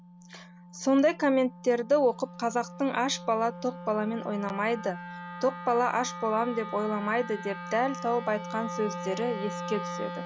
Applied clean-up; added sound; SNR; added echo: none; Wind instrument, woodwind instrument; 11 dB; none.